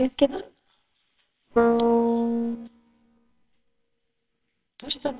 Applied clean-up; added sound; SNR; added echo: neural separator model SepFormer WHAMR!.